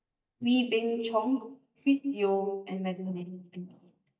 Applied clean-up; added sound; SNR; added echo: neural mask model DeepFilterNet 3.